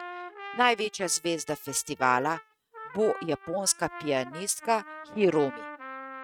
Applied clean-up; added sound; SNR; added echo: neural mask model RNNoise.